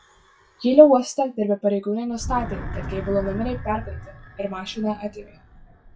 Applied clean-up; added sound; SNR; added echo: classical method WPE with log-MMSE.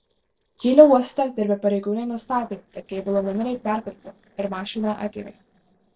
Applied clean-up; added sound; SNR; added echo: neural separator model SepFormer DNS4.